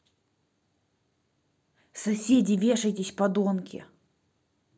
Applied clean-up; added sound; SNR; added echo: none; none; none; none.